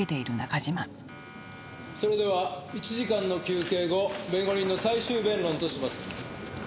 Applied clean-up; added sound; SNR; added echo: none; Siren; 20 dB; none.